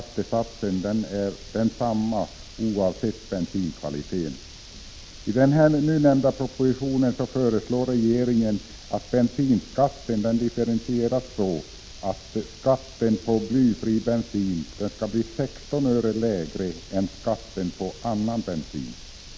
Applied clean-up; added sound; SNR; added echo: none; none; none; none.